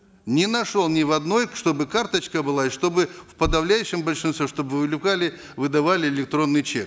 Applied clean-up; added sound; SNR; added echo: none; none; none; none.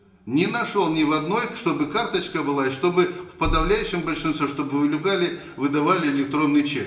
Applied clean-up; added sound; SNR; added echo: none; none; none; reverberation time 0.8 s.